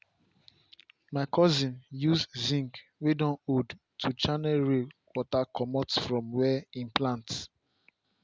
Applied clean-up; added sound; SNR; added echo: none; none; none; none.